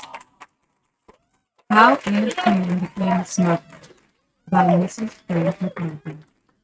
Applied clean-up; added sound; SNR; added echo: neural mask model RNNoise.